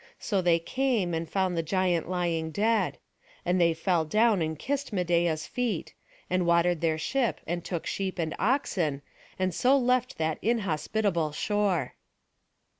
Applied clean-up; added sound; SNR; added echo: none; none; none; none.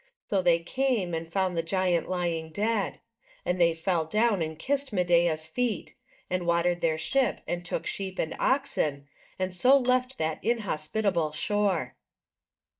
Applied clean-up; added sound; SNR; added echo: neural mask model DeepFilterNet 3.